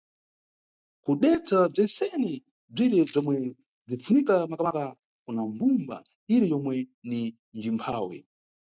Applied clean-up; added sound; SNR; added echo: neural mask model DeepFilterNet 3.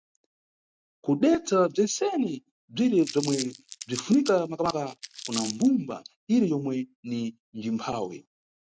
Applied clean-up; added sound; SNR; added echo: none; Crumpling, crinkling; 12 dB; none.